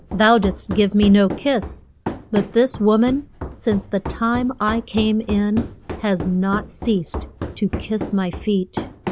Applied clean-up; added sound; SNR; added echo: none; Run; 11 dB; none.